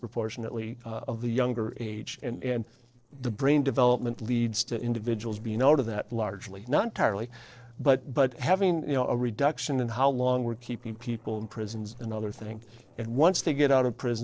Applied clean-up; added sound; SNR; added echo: neural separator model SepFormer DNS4.